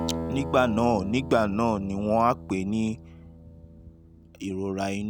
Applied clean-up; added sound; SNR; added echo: none; Acoustic guitar; 10 dB; none.